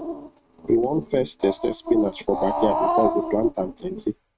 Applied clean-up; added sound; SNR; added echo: neural mask model RNNoise.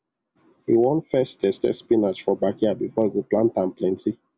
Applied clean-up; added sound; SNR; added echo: none; none; none; none.